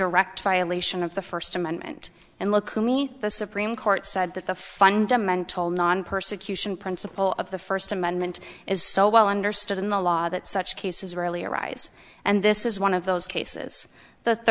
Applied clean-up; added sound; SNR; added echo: none; none; none; none.